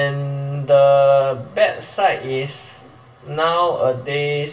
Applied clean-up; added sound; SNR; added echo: none; none; none; reverberation time 0.2 s.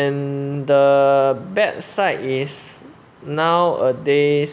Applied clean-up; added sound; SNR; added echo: none; none; none; none.